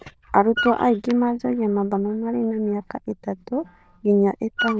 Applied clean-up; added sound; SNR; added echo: neural diffusion model UNIVERSE++.